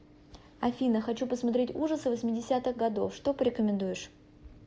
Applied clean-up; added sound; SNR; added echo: none; none; none; none.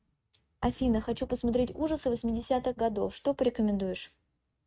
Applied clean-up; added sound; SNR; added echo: neural mask model RNNoise.